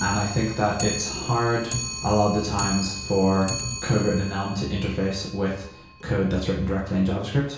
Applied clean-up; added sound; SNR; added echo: none; Clock; 10 dB; reverberation time 0.6 s.